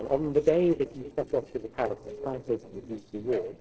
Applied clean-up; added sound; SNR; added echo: neural separator model SepFormer DNS4.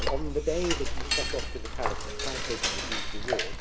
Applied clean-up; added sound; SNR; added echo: none; Cutlery, silverware / Dishes, pots, and pans; -4 dB; reverberation time 2.1 s.